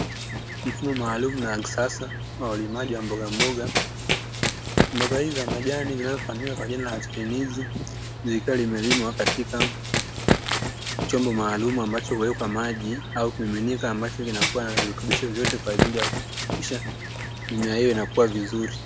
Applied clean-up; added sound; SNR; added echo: none; Run; 1 dB; none.